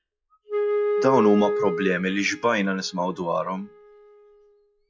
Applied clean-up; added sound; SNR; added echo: classical method log-MMSE.